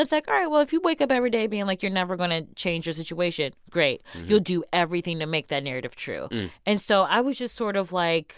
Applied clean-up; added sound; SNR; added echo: none; none; none; none.